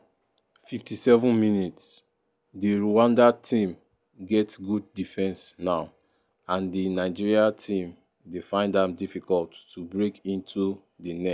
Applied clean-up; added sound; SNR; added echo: none; none; none; none.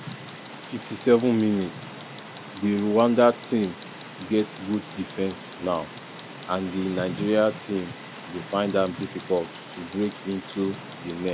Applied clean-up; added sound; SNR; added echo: none; Tick; 13 dB; none.